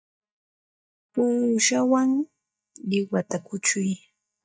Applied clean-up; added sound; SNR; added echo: neural mask model DeepFilterNet 3.